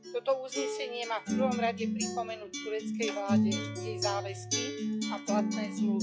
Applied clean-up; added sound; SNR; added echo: classical method log-MMSE.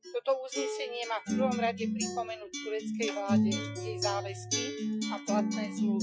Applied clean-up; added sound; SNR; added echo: classical method Wiener filter.